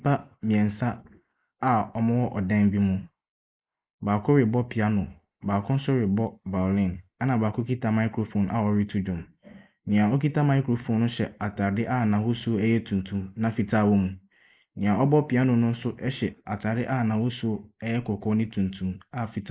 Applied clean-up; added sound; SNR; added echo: neural mask model Resemble Enhance denoiser.